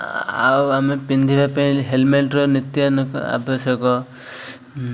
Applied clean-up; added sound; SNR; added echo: none; none; none; none.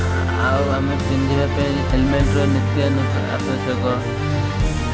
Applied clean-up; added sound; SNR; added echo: none; Musical instrument; -3 dB; none.